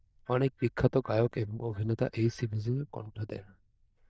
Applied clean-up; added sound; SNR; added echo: neural diffusion model UNIVERSE++.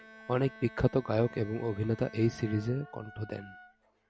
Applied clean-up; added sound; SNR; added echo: none; Wind instrument, woodwind instrument + Bowed string instrument; 19 dB; none.